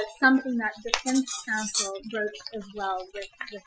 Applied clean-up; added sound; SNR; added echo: classical method Wiener filter.